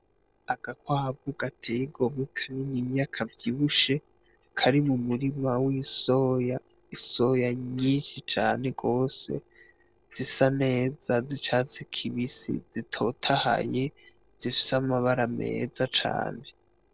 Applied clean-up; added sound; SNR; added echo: neural separator model SepFormer DNS4.